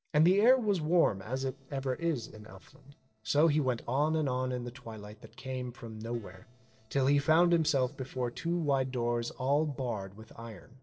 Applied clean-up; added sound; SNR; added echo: neural separator model SepFormer DNS4.